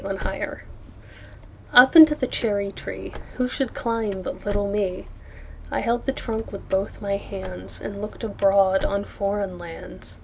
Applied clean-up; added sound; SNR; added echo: none; Engine starting / Motor vehicle (road) + Car; 12 dB; none.